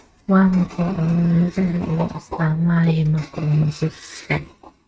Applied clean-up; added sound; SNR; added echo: neural mask model RNNoise.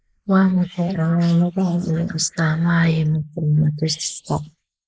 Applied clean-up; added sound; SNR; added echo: neural mask model Resemble Enhance denoiser.